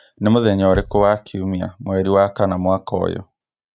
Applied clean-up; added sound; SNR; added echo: neural mask model RNNoise.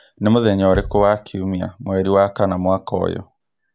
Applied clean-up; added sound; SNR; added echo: none; Bass drum; 15 dB; none.